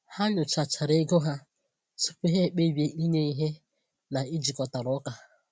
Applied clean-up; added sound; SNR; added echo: none; none; none; none.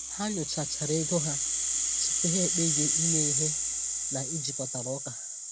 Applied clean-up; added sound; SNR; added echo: none; Rattle (instrument); -5 dB; none.